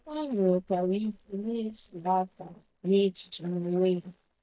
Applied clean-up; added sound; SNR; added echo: neural mask model DeepFilterNet 3.